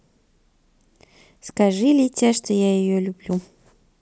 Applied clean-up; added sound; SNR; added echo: none; none; none; none.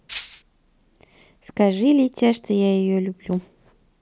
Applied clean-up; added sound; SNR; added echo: none; Rattle (instrument); 2 dB; none.